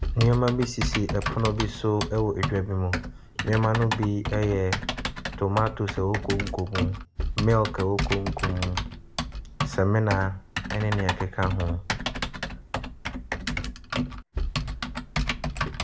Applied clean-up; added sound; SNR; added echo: none; Typing; 4 dB; none.